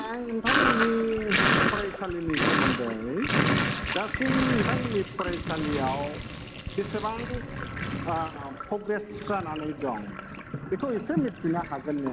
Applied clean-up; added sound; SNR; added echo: none; Sink (filling or washing); -1 dB; none.